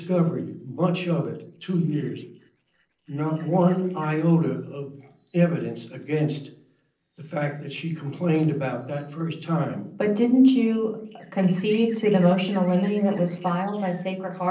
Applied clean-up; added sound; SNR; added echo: neural separator model SepFormer DNS4.